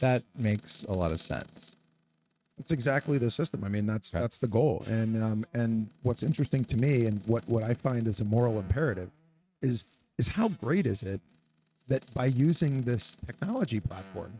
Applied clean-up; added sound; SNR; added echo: neural mask model RNNoise.